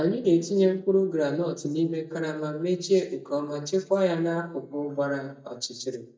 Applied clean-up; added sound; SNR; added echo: neural mask model DeepFilterNet 3.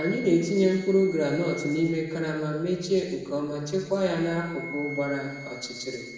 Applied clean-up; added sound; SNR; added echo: none; Wind instrument, woodwind instrument; 17 dB; reverberation time 1.2 s.